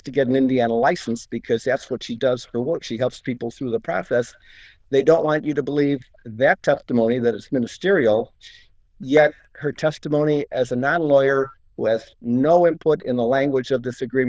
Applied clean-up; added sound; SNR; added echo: neural diffusion model UNIVERSE++.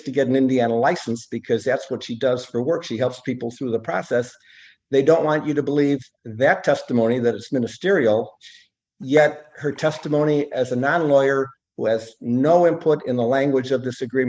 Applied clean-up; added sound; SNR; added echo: neural mask model DeepFilterNet 3.